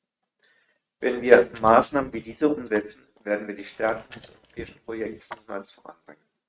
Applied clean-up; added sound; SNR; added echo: neural mask model RNNoise.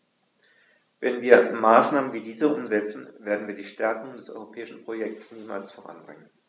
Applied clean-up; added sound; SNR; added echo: none; none; none; none.